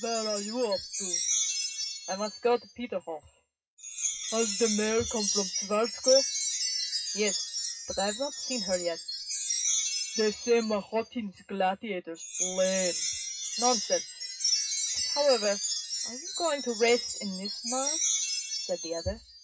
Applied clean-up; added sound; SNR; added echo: classical method WPE with log-MMSE.